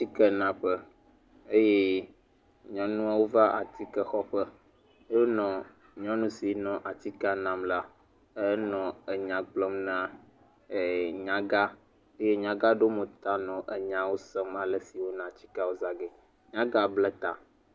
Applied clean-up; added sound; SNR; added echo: none; none; none; none.